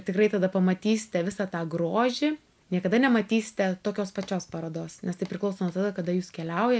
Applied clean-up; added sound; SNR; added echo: none; none; none; none.